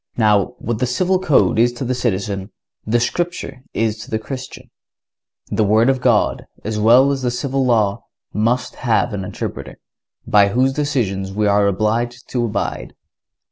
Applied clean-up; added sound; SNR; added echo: none; none; none; none.